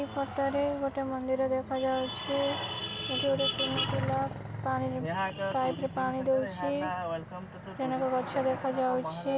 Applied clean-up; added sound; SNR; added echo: none; none; none; none.